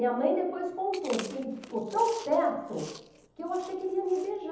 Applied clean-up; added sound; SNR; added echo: none; Chewing, mastication; 17 dB; reverberation time 1.3 s.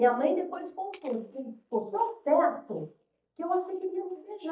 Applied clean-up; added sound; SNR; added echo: neural mask model DeepFilterNet 3.